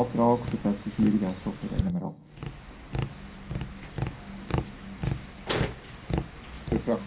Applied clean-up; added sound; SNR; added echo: none; Tap; 3 dB; reverberation time 0.2 s.